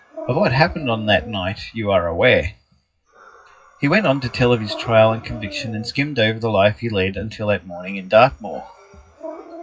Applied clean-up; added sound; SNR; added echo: classical method WPE with log-MMSE.